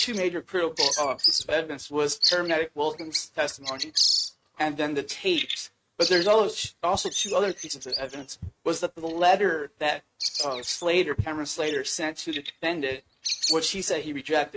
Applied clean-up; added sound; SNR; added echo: neural mask model RNNoise.